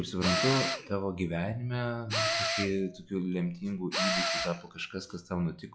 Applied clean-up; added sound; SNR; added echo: classical method log-MMSE.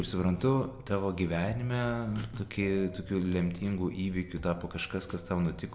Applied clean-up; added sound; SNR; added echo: none; none; none; none.